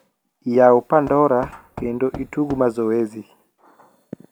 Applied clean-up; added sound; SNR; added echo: none; Knock / Wood; 18 dB; none.